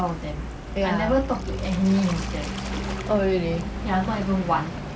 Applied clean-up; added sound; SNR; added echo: none; Waves, surf; 8 dB; none.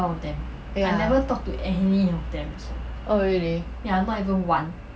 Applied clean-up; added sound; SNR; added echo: none; none; none; none.